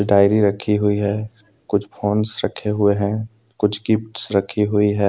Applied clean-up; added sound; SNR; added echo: none; none; none; none.